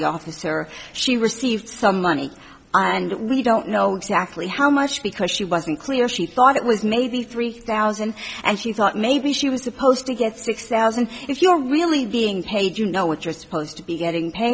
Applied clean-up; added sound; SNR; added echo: none; none; none; none.